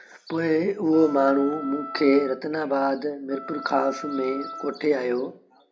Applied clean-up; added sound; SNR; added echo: none; Wind instrument, woodwind instrument; 14 dB; reverberation time 0.3 s.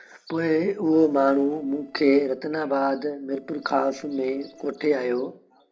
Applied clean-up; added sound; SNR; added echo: neural separator model SepFormer DNS4.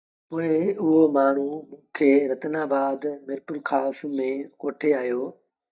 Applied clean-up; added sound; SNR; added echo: neural mask model DeepFilterNet 3.